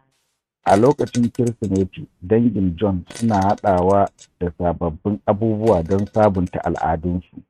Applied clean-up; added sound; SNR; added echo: neural mask model RNNoise.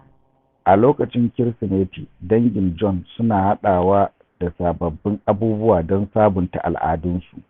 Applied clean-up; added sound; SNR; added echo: none; none; none; none.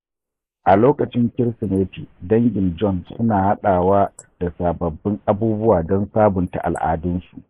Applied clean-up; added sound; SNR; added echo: neural mask model Resemble Enhance denoiser.